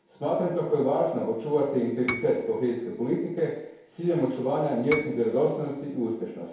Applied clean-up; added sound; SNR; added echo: none; Piano; 13 dB; reverberation time 1.0 s.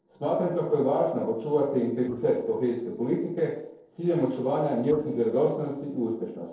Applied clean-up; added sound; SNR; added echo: neural separator model SepFormer DNS4.